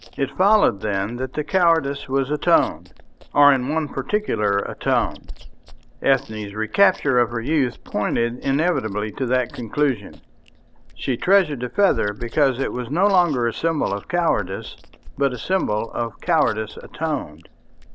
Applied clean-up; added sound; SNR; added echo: none; Chewing, mastication; 16 dB; none.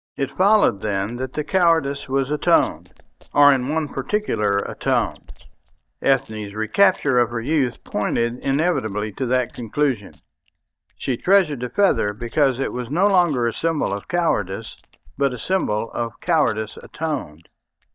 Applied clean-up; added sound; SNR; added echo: neural mask model DeepFilterNet 3.